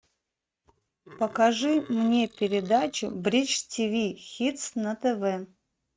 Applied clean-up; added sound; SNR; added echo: neural mask model RNNoise.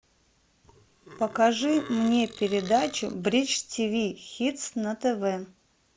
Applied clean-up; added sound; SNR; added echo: none; Burping, eructation; 18 dB; none.